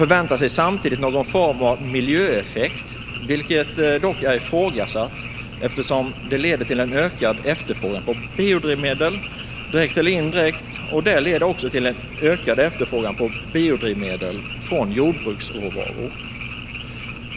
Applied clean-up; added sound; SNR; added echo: none; Frog; 11 dB; none.